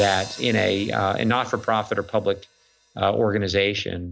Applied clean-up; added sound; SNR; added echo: none; Hi-hat; 20 dB; none.